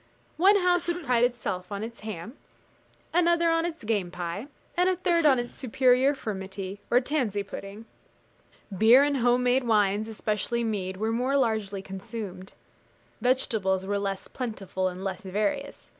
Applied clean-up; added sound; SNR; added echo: none; Cough; 14 dB; none.